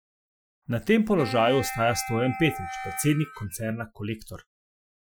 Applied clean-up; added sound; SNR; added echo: classical method Wiener filter.